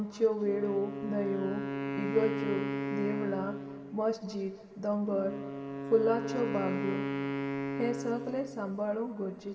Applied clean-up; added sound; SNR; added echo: none; Wind instrument, woodwind instrument; 4 dB; reverberation time 2.3 s.